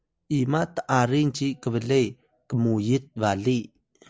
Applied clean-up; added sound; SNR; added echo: none; none; none; none.